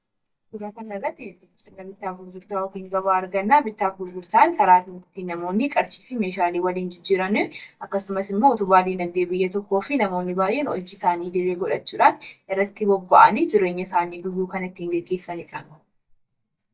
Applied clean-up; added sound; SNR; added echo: neural mask model DeepFilterNet 3.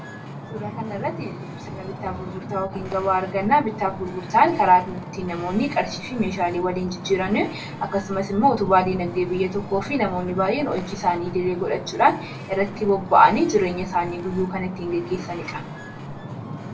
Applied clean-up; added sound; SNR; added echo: none; Wind / Ocean; 12 dB; reverberation time 0.2 s.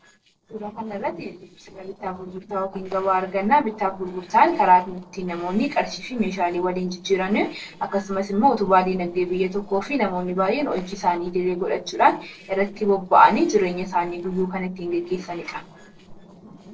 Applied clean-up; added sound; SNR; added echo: neural separator model SepFormer DNS4.